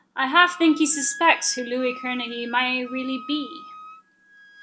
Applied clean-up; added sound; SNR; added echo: none; Wind instrument, woodwind instrument; 17 dB; none.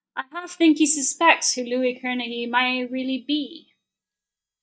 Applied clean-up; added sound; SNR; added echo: neural mask model DeepFilterNet 3.